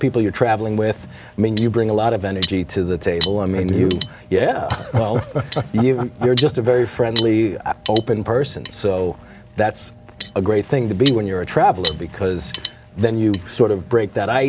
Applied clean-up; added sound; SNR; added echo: none; Cutlery, silverware; 15 dB; none.